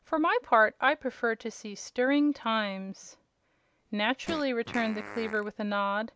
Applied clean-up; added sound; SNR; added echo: none; Fart; 15 dB; none.